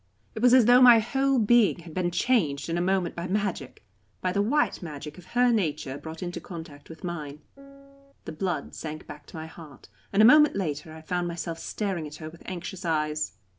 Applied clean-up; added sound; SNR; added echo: none; Piano; 18 dB; none.